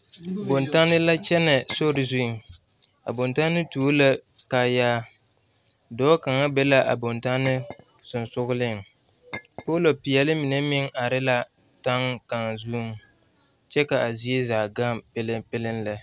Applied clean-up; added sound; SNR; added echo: none; Chink, clink; 18 dB; none.